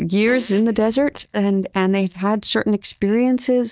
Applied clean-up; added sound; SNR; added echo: neural mask model DeepFilterNet 3.